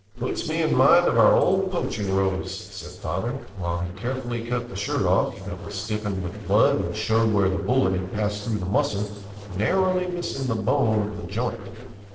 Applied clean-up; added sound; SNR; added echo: neural separator model SepFormer DNS4.